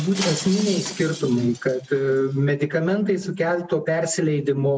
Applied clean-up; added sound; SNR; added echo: none; Shatter; 15 dB; none.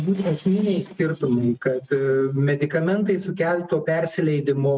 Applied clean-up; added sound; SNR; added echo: neural mask model RNNoise.